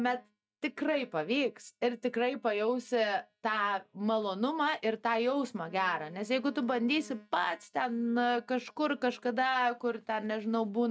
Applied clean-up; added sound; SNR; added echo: neural mask model DeepFilterNet 3.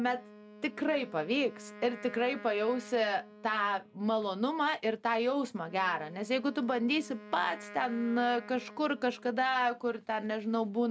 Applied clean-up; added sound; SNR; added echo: none; Wind instrument, woodwind instrument; 19 dB; none.